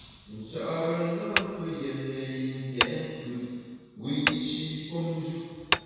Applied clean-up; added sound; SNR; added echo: none; Hammer; 2 dB; reverberation time 2.0 s.